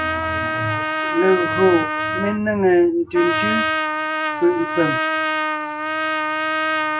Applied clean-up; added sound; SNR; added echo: none; Trumpet; 1 dB; none.